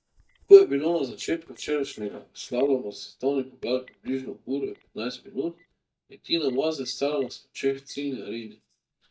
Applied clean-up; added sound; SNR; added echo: neural mask model DeepFilterNet 3.